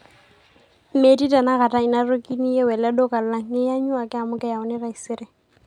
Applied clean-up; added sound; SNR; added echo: none; none; none; none.